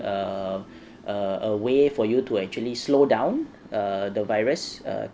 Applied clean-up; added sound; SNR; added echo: none; none; none; none.